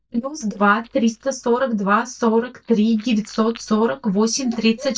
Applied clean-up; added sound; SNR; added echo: neural mask model DeepFilterNet 3.